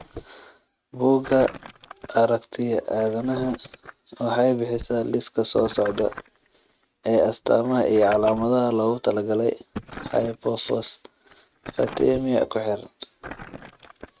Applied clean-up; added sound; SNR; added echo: neural mask model RNNoise.